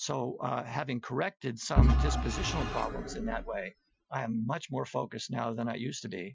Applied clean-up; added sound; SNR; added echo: classical method Wiener filter.